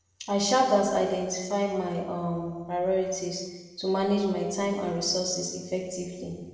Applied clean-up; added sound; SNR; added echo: none; none; none; reverberation time 1.2 s.